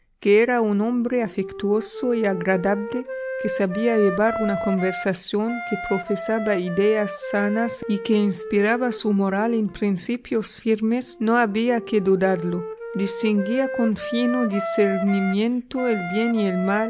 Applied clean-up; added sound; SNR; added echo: none; Wind instrument, woodwind instrument; 10 dB; none.